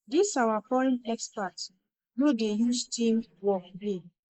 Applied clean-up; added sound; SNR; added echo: neural mask model Resemble Enhance denoiser.